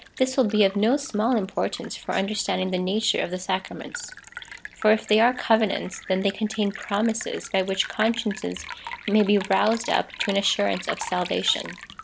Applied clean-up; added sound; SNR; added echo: none; Liquid; 15 dB; none.